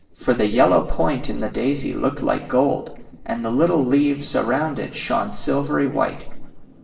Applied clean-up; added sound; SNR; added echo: neural separator model SepFormer DNS4.